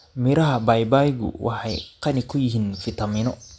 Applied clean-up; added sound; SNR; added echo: none; none; none; none.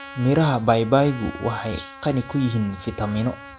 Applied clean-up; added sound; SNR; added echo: none; Trumpet; 18 dB; none.